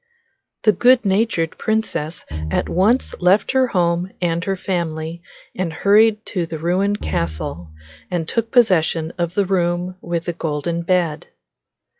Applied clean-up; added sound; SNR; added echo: classical method log-MMSE.